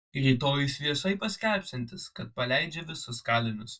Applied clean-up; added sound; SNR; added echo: neural mask model DeepFilterNet 3.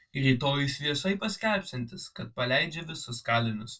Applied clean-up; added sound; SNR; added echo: neural separator model SepFormer DNS4.